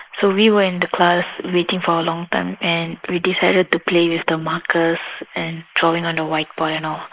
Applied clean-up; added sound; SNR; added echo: neural mask model Resemble Enhance denoiser.